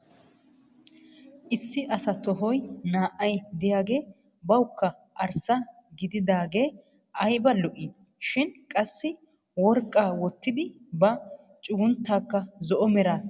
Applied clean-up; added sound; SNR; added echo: none; none; none; none.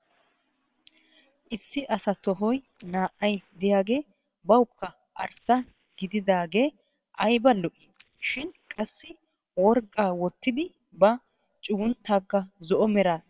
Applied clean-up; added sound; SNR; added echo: neural separator model SepFormer WHAM!.